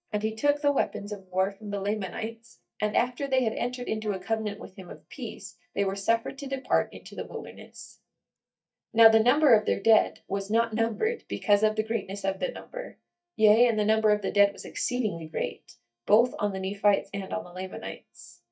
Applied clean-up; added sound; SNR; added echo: neural mask model DeepFilterNet 3.